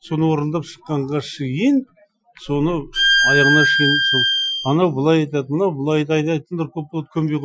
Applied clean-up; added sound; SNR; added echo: classical method Wiener filter.